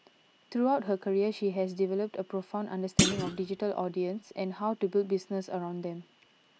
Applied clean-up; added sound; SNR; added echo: none; Thump, thud; 0 dB; none.